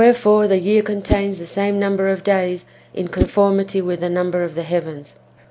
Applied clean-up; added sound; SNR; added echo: none; Whoosh, swoosh, swish; 11 dB; none.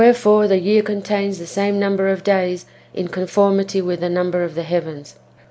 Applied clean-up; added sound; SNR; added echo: none; none; none; none.